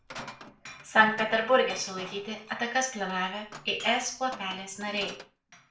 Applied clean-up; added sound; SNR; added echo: none; Glass; 17 dB; reverberation time 0.4 s.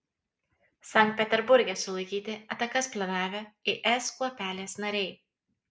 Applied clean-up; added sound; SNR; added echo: none; none; none; none.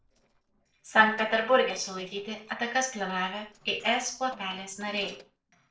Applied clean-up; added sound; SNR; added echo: neural separator model SepFormer DNS4.